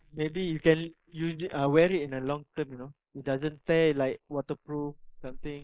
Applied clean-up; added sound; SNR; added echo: neural mask model Resemble Enhance denoiser.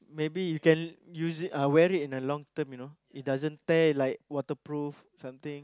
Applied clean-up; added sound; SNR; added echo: none; none; none; none.